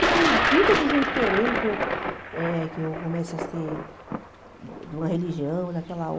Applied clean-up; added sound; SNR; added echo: none; Thunder; 1 dB; none.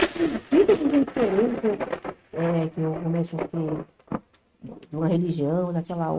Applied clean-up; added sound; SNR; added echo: neural mask model RNNoise.